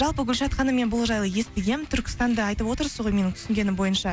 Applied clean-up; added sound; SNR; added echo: none; none; none; none.